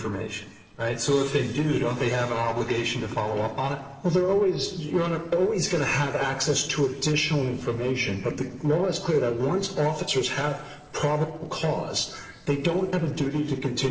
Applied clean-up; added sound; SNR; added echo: neural separator model SepFormer DNS4.